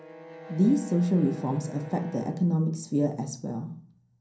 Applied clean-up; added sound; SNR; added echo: none; Bowed string instrument; 18 dB; reverberation time 0.6 s.